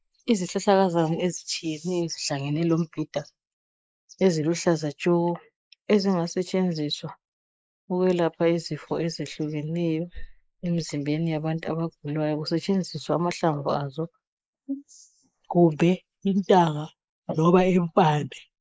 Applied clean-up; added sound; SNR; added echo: neural mask model Resemble Enhance denoiser.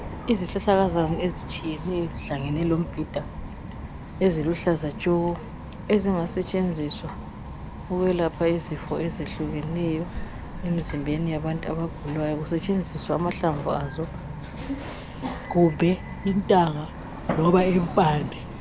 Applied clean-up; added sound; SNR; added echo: none; Bird vocalization, bird call, bird song + Fireworks; 9 dB; none.